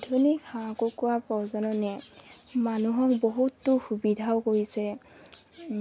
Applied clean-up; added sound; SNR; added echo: none; none; none; none.